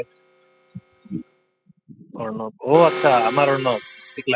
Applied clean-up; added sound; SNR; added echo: classical method spectral subtraction.